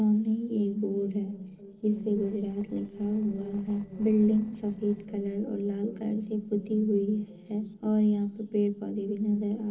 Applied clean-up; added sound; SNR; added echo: neural separator model SepFormer DNS4.